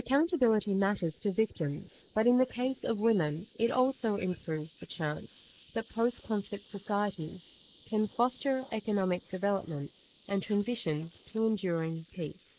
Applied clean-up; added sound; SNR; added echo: neural mask model Resemble Enhance denoiser.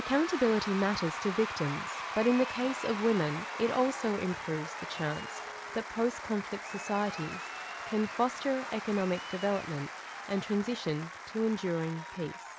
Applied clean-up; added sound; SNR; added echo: none; Applause / Crowd / Cheering; 8 dB; none.